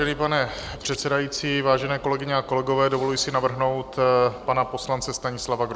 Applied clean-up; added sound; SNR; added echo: none; none; none; none.